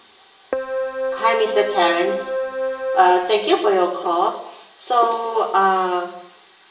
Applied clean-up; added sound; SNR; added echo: none; Keyboard (musical); 5 dB; reverberation time 0.7 s.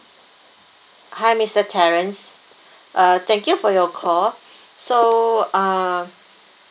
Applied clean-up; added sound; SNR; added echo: none; none; none; none.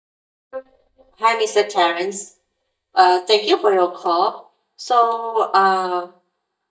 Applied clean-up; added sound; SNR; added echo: neural mask model DeepFilterNet 3.